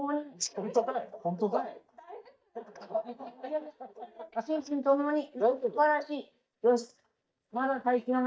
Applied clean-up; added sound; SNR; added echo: neural mask model DeepFilterNet 3.